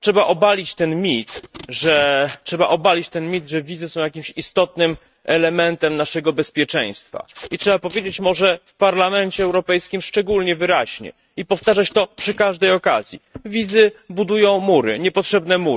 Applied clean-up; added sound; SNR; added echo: neural mask model RNNoise.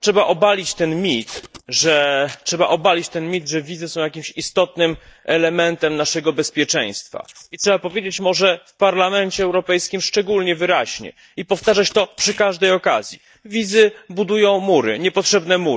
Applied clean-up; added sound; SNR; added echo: neural mask model DeepFilterNet 3.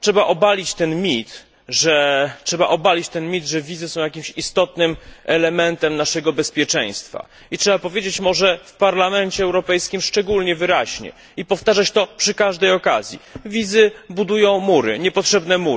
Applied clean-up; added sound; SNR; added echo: none; none; none; none.